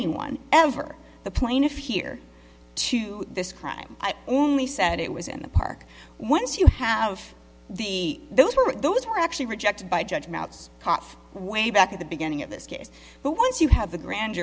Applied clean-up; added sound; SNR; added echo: none; none; none; none.